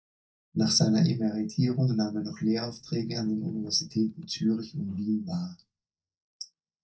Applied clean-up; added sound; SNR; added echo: neural mask model DeepFilterNet 3.